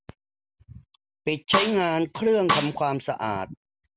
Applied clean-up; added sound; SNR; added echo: none; Snare drum; 0 dB; none.